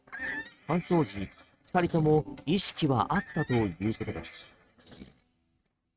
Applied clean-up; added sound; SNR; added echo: neural mask model RNNoise.